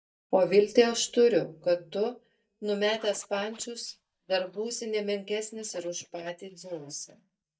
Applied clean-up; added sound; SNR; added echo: neural mask model DeepFilterNet 3.